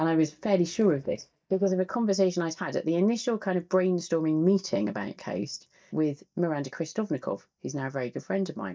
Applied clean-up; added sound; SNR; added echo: neural mask model DeepFilterNet 3.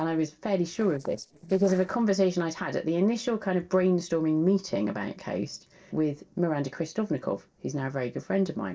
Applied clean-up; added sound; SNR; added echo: neural separator model SepFormer DNS4.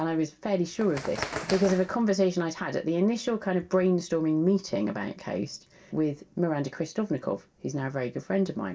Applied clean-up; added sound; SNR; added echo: none; Bird; 11 dB; reverberation time 0.2 s.